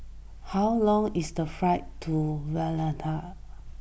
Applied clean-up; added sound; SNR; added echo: none; none; none; none.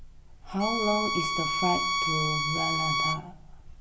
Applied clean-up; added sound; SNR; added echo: none; Bowed string instrument; -3 dB; reverberation time 0.9 s.